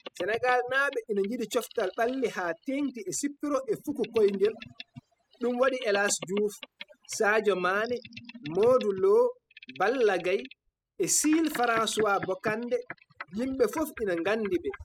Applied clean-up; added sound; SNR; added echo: classical method spectral subtraction.